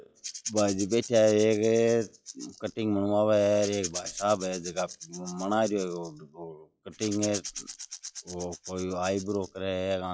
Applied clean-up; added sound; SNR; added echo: classical method log-MMSE.